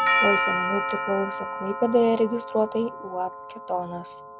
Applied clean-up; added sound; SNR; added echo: none; Doorbell; 2 dB; none.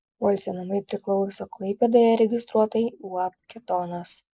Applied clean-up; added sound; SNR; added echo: neural mask model Resemble Enhance denoiser.